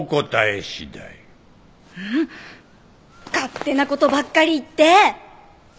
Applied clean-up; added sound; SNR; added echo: none; none; none; none.